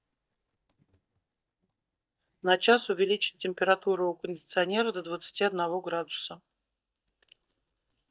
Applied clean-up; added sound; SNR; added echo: neural mask model DeepFilterNet 3.